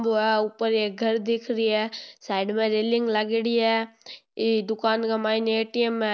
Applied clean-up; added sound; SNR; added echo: none; none; none; none.